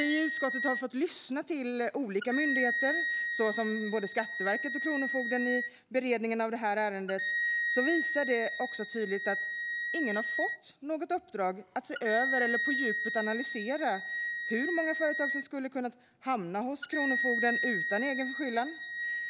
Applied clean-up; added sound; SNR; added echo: none; Wind instrument, woodwind instrument; 2 dB; none.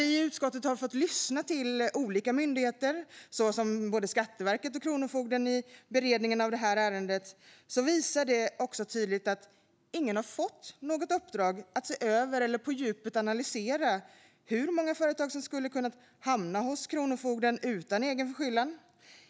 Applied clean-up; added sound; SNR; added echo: none; none; none; none.